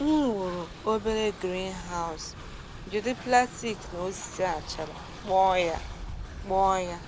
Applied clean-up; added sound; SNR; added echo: none; Train; 12 dB; none.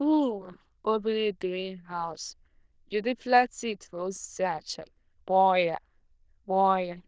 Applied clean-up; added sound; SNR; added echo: neural diffusion model UNIVERSE++.